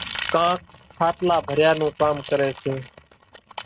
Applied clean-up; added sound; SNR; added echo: neural mask model RNNoise.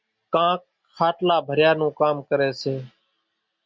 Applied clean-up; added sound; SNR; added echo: none; none; none; none.